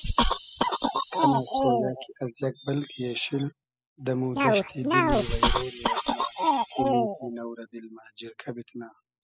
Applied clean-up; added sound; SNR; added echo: classical method spectral subtraction.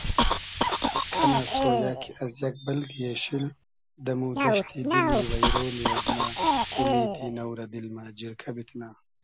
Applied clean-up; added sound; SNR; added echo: none; Cough; -5 dB; none.